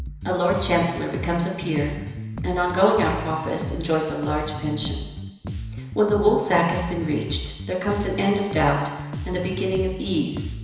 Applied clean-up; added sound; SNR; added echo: none; Bass guitar; 8 dB; reverberation time 1.0 s.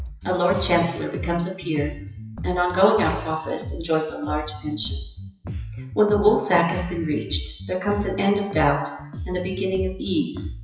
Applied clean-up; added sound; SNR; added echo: classical method WPE with log-MMSE.